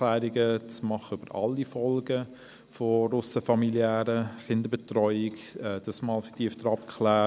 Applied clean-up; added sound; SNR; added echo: none; none; none; none.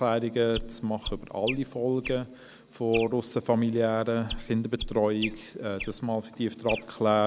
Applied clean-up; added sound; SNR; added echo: none; Chirp, tweet; 12 dB; none.